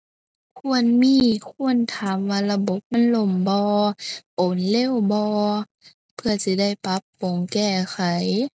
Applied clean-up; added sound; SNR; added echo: none; none; none; none.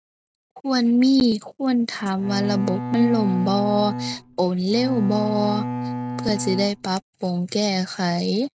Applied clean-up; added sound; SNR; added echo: none; Bowed string instrument; 7 dB; none.